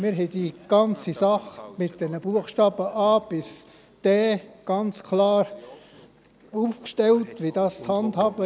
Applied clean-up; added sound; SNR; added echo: none; none; none; none.